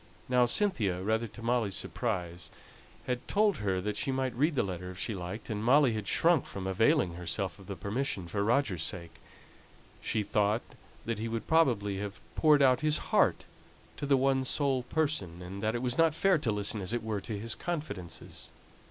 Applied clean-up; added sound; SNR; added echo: none; none; none; none.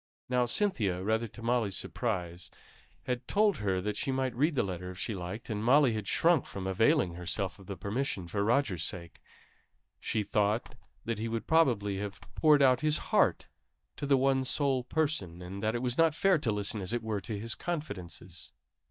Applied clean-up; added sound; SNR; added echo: neural mask model DeepFilterNet 3.